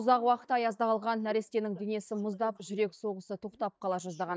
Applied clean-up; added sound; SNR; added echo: neural mask model DeepFilterNet 3.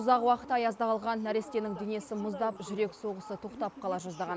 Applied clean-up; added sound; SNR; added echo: none; Fowl; 20 dB; none.